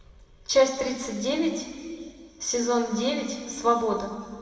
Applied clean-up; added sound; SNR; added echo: none; none; none; reverberation time 2.2 s.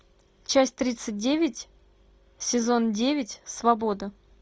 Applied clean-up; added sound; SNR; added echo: none; none; none; none.